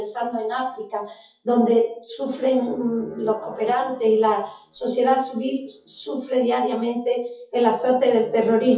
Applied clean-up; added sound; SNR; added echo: classical method WPE with log-MMSE.